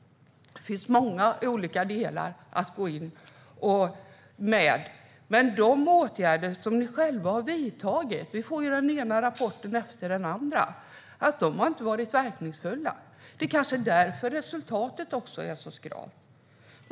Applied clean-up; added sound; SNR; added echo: none; none; none; none.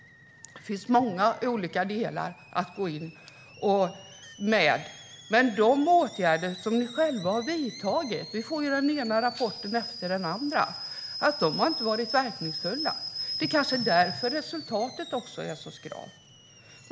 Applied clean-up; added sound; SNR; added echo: none; Boiling / Alarm; 12 dB; none.